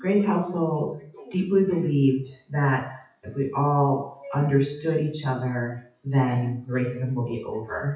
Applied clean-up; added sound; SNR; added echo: classical method WPE with log-MMSE.